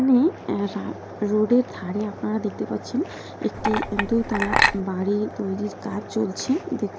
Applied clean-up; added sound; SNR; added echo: none; Chink, clink; 0 dB; none.